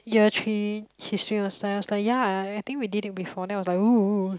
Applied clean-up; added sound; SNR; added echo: none; none; none; none.